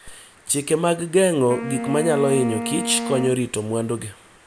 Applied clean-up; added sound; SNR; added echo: none; Wind instrument, woodwind instrument; 8 dB; none.